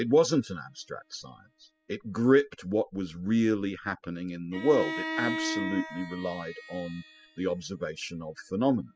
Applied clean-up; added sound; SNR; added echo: classical method spectral subtraction.